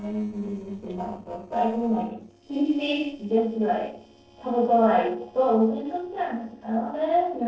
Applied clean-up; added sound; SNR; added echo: neural separator model SepFormer DNS4.